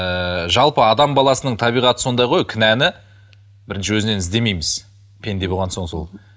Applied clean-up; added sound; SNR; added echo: none; none; none; none.